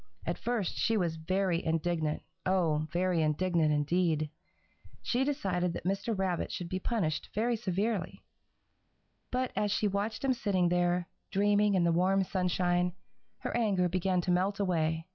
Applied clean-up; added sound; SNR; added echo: none; none; none; none.